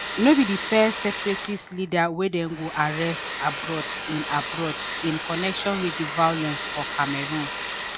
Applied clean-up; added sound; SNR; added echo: none; Domestic sounds, home sounds; 6 dB; none.